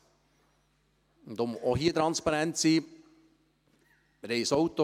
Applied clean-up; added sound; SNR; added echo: none; none; none; none.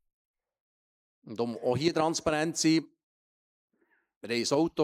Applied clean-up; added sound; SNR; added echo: neural mask model Resemble Enhance denoiser.